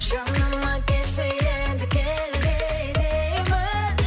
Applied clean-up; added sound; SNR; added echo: none; none; none; none.